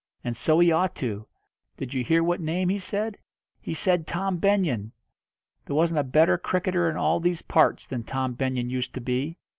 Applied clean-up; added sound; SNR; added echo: none; none; none; none.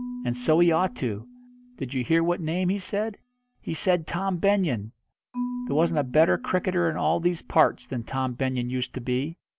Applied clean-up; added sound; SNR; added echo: none; Marimba, xylophone / Wood; 14 dB; none.